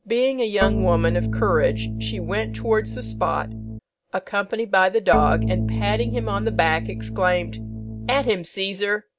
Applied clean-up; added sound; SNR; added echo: none; Organ; 2 dB; none.